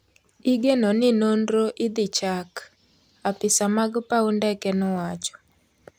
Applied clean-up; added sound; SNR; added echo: none; none; none; none.